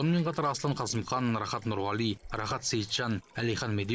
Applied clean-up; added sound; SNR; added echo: neural separator model SepFormer DNS4.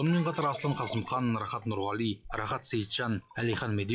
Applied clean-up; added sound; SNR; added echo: classical method log-MMSE.